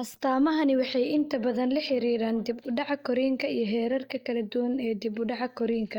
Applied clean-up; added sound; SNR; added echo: neural mask model DeepFilterNet 3.